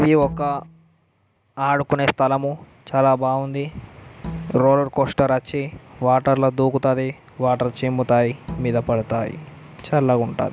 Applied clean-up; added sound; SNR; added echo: none; Bowed string instrument; 15 dB; none.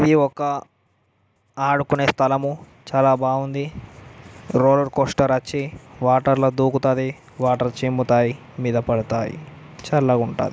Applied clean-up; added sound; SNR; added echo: none; none; none; none.